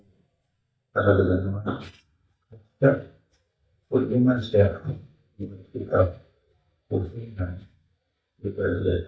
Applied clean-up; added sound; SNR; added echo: neural mask model DeepFilterNet 3.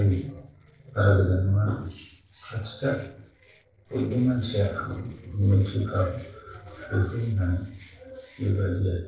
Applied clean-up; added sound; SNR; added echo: neural separator model SepFormer DNS4.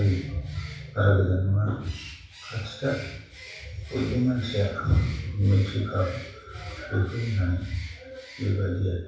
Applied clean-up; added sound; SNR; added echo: none; Bird; 20 dB; reverberation time 0.7 s.